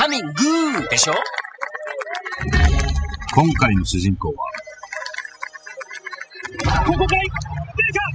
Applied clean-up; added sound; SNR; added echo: classical method spectral subtraction.